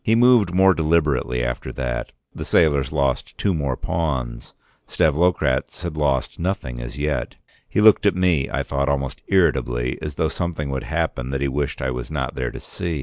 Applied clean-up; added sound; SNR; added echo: none; none; none; none.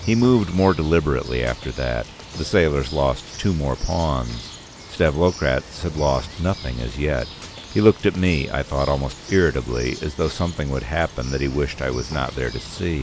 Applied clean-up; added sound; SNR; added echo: none; Bird; 15 dB; none.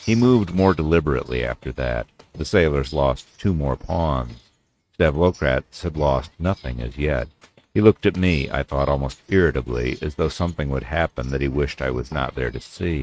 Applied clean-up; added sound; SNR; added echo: neural mask model RNNoise.